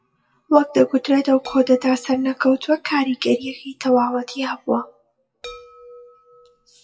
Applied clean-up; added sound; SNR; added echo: classical method WPE with log-MMSE.